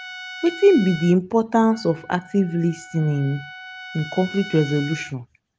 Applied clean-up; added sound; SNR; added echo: none; Trumpet; 16 dB; none.